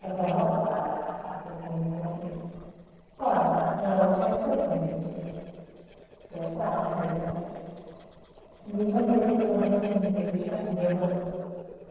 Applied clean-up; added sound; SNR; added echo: neural separator model SepFormer DNS4.